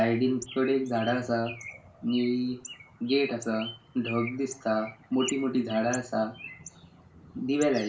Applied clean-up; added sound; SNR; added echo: none; Bird; 15 dB; reverberation time 0.3 s.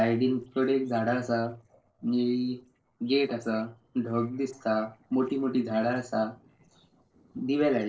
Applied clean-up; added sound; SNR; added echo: neural separator model SepFormer DNS4.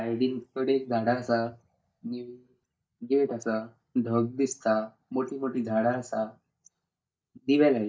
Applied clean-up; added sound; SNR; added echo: neural mask model DeepFilterNet 3.